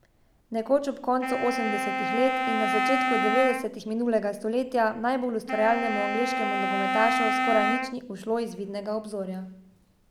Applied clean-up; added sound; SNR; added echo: none; Wind instrument, woodwind instrument; 0 dB; none.